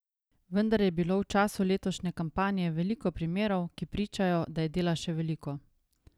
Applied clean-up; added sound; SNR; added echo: none; none; none; none.